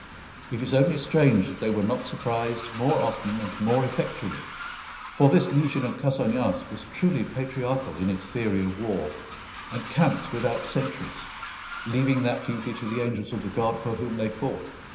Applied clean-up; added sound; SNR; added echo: none; Train; 14 dB; reverberation time 0.9 s.